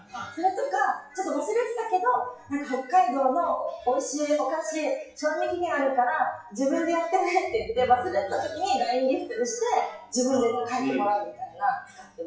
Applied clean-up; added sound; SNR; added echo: classical method WPE with log-MMSE.